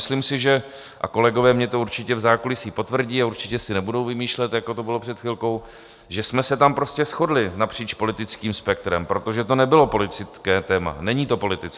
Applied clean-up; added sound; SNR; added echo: none; none; none; none.